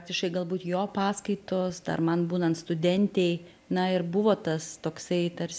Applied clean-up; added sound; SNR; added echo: none; none; none; none.